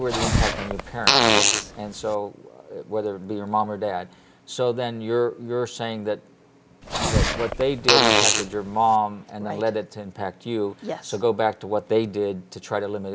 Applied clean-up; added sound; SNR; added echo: none; Fart; -5 dB; none.